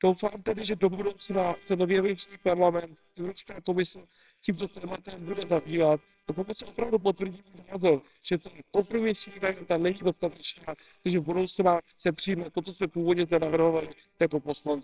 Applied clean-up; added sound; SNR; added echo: neural separator model SepFormer WHAMR!.